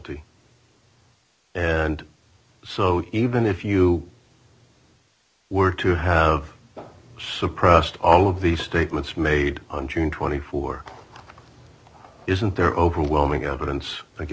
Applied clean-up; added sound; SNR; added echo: none; none; none; none.